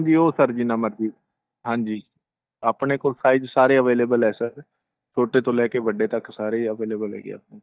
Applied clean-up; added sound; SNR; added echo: neural mask model DeepFilterNet 3.